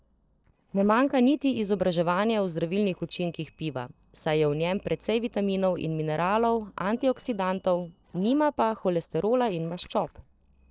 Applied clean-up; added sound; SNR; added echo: neural separator model SepFormer DNS4.